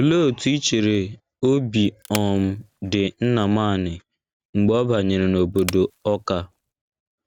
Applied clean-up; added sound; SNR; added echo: none; Wood; 18 dB; none.